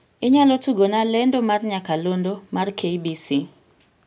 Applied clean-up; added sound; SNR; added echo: none; none; none; none.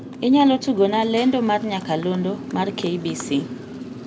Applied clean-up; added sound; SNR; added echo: none; Motorcycle; 12 dB; none.